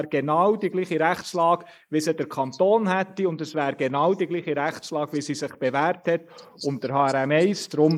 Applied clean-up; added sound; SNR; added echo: neural mask model Resemble Enhance denoiser.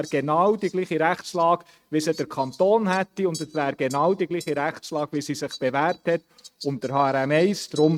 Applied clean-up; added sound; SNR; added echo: neural mask model RNNoise.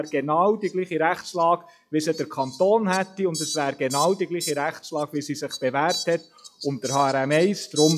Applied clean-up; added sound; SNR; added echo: classical method log-MMSE.